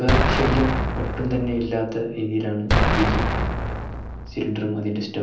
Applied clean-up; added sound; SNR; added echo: none; Explosion; -2 dB; reverberation time 0.6 s.